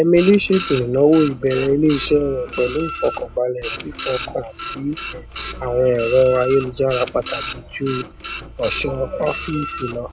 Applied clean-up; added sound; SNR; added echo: none; Printer; 11 dB; none.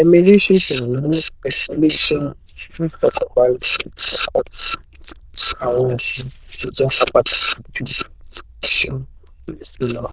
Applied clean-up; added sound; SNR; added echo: neural diffusion model UNIVERSE++.